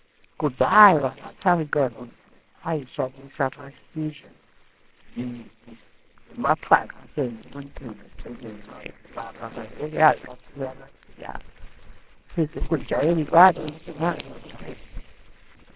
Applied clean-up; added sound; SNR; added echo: neural separator model SepFormer WHAMR!.